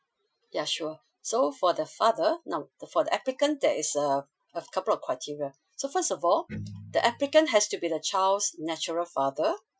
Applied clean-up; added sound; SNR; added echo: classical method Wiener filter.